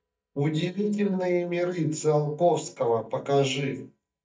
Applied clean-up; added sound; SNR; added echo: neural mask model DeepFilterNet 3.